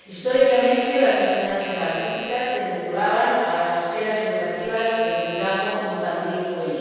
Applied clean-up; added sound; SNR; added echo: none; Doorbell; 11 dB; reverberation time 2.2 s.